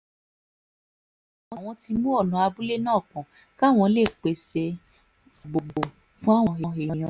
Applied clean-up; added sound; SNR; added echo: none; Hands; 16 dB; none.